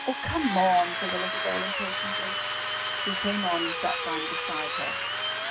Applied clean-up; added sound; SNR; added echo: none; Drill; -1 dB; reverberation time 0.4 s.